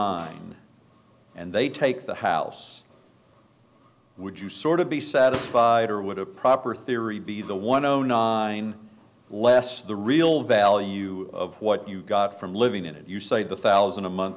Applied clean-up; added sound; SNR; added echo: none; Slam; 14 dB; none.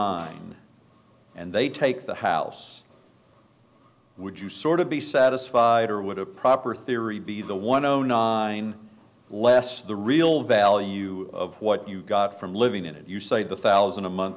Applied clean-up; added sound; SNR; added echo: none; none; none; none.